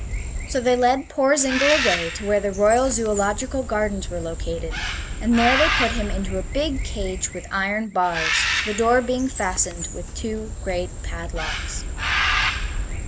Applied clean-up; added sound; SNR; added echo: none; Bird; 3 dB; none.